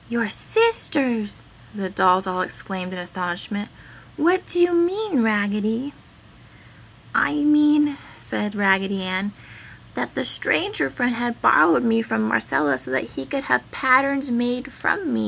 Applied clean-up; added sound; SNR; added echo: none; none; none; none.